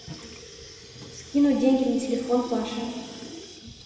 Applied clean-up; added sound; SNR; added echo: none; Sink (filling or washing) / Water tap, faucet; 15 dB; reverberation time 1.5 s.